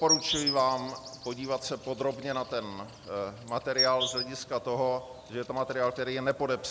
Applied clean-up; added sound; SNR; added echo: none; Insect; 6 dB; none.